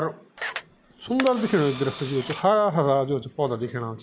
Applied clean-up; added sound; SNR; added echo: none; Camera; 11 dB; none.